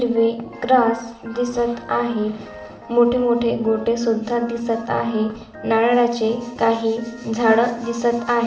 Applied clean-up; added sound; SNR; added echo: none; Organ; 20 dB; reverberation time 1.7 s.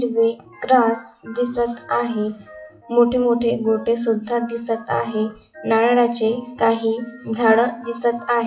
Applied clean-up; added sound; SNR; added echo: classical method WPE with log-MMSE.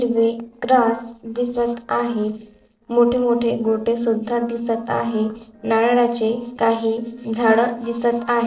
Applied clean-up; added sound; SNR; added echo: neural separator model SepFormer DNS4.